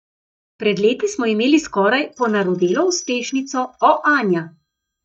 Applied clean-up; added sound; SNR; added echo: neural mask model DeepFilterNet 3.